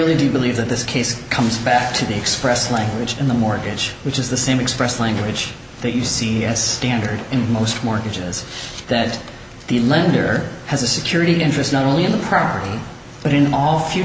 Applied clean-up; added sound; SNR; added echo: none; none; none; none.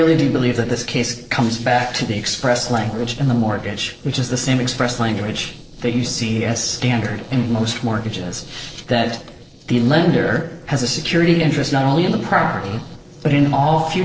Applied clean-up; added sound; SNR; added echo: neural separator model SepFormer DNS4.